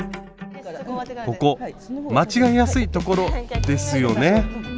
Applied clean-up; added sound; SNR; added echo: none; none; none; none.